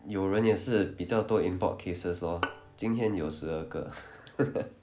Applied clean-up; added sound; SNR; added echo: none; Bowed string instrument; 11 dB; none.